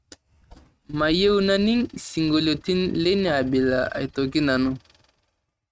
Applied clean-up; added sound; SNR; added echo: neural mask model RNNoise.